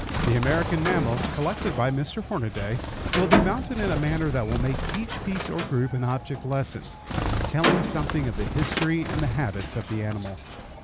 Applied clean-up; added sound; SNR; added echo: none; Bird; 1 dB; none.